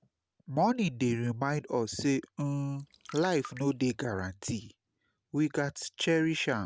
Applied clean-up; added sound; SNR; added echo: none; Trickle, dribble; 18 dB; none.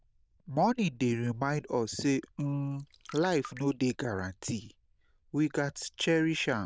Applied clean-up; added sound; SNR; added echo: neural diffusion model UNIVERSE++.